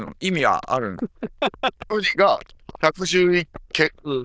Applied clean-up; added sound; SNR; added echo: neural diffusion model UNIVERSE++.